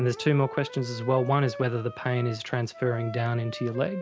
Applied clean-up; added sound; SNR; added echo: none; Wind instrument, woodwind instrument; 14 dB; none.